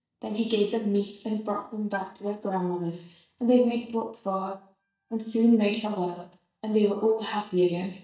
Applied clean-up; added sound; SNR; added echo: neural mask model DeepFilterNet 3.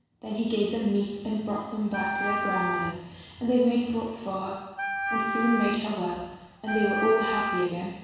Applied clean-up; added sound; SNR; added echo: none; Wind instrument, woodwind instrument; 2 dB; reverberation time 1.1 s.